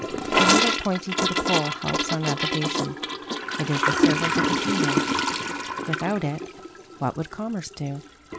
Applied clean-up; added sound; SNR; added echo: none; Toilet flush / Gurgling; -4 dB; none.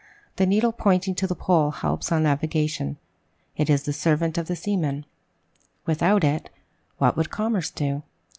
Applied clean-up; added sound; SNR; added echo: none; none; none; none.